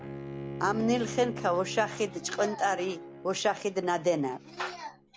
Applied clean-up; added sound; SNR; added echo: none; Bowed string instrument; 11 dB; none.